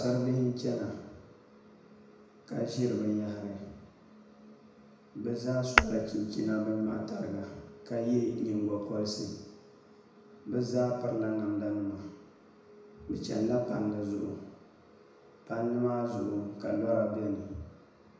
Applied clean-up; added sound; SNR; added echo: none; Tap / Hammer; 0 dB; reverberation time 1.0 s.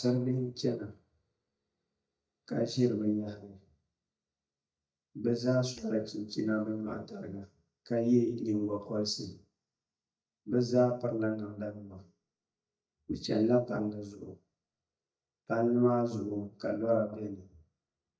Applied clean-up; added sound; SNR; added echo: neural mask model DeepFilterNet 3.